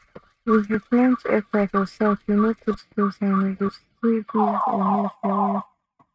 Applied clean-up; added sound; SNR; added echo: neural mask model RNNoise.